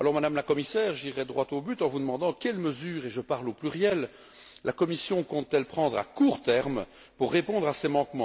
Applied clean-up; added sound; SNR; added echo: none; none; none; none.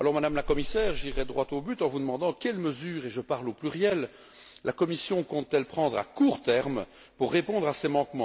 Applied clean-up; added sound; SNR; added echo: none; Meow; 4 dB; none.